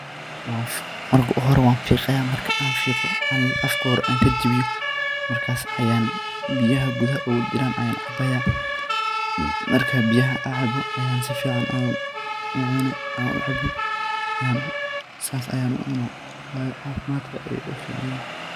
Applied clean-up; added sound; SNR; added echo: none; Siren; 4 dB; none.